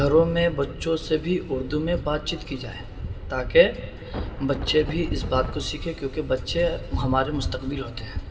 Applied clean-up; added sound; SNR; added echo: none; Thunder; 11 dB; reverberation time 2.2 s.